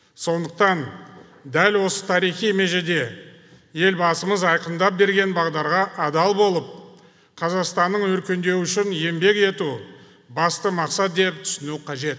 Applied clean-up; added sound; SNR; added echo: none; none; none; none.